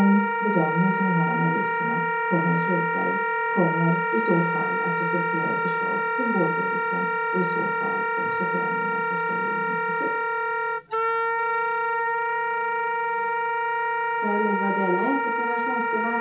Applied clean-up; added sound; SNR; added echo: none; Wind instrument, woodwind instrument; -4 dB; reverberation time 0.7 s.